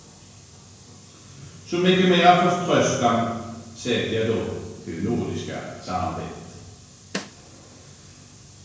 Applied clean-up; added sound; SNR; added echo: none; Snare drum; 10 dB; reverberation time 1.0 s.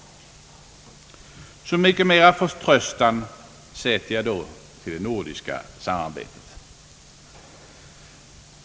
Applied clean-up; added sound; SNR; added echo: none; none; none; none.